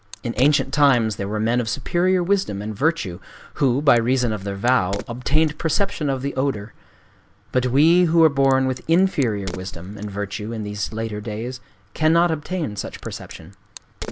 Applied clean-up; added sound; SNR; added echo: none; Crack; 20 dB; none.